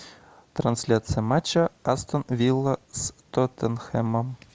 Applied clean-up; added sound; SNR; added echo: none; none; none; none.